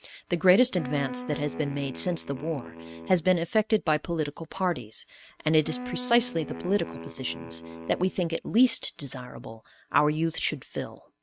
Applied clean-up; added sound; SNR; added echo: neural mask model RNNoise.